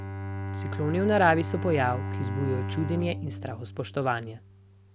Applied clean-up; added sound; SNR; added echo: none; Bowed string instrument; 5 dB; none.